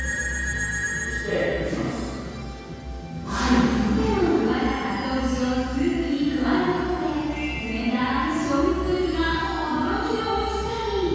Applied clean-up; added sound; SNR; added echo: none; none; none; reverberation time 2.0 s.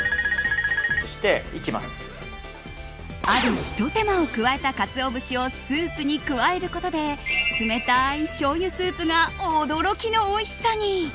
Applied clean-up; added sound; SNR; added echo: none; none; none; none.